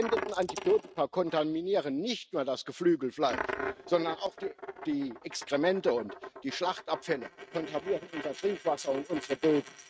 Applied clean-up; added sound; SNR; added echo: neural mask model RNNoise.